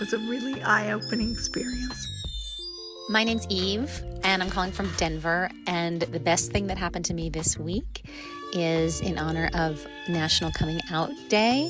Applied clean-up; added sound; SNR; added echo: none; Screech; 15 dB; none.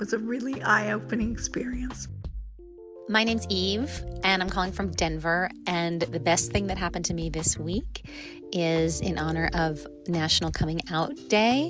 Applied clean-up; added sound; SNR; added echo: none; none; none; none.